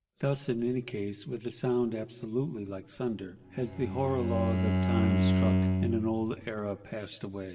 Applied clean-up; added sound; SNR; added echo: none; Bowed string instrument; -4 dB; reverberation time 1.2 s.